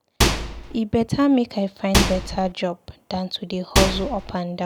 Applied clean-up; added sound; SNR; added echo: none; Microwave oven; -2 dB; none.